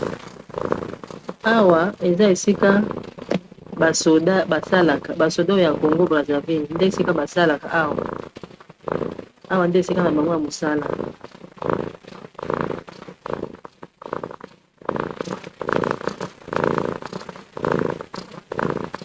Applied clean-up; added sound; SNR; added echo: neural mask model RNNoise.